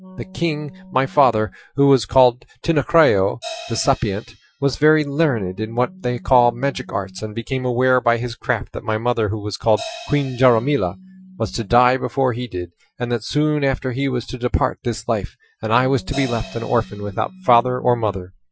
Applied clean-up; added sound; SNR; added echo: classical method Wiener filter.